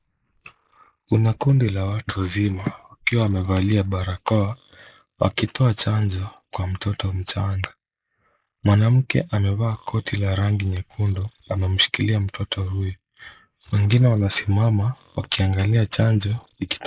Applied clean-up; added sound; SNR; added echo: neural mask model Resemble Enhance denoiser.